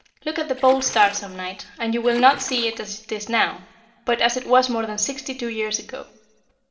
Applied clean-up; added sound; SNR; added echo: none; Splash, splatter; 17 dB; reverberation time 1.7 s.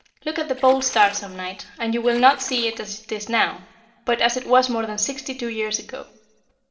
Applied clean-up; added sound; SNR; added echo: neural separator model SepFormer DNS4.